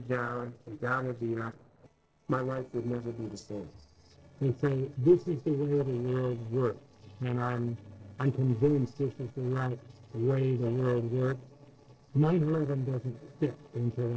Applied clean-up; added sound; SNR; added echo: neural separator model SepFormer DNS4.